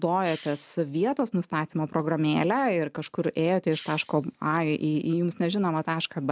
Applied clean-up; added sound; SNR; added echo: none; Hiss; 17 dB; none.